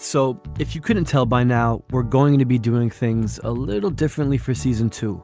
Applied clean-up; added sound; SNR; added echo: none; none; none; none.